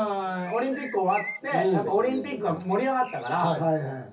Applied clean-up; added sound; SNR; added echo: none; Bird; 17 dB; reverberation time 0.3 s.